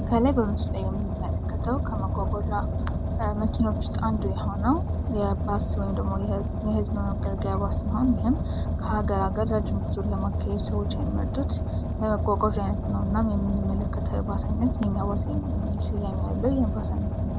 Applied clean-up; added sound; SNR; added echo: none; Car; -2 dB; none.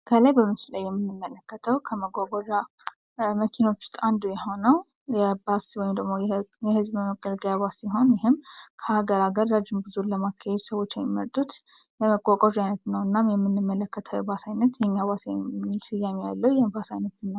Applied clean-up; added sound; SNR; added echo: none; none; none; none.